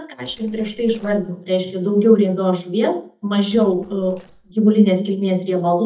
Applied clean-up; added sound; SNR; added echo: neural mask model DeepFilterNet 3.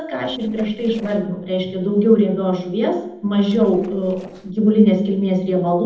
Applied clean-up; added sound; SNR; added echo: neural separator model SepFormer DNS4.